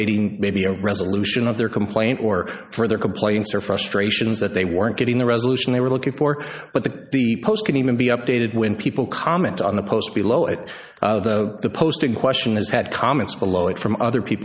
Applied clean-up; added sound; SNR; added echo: none; none; none; none.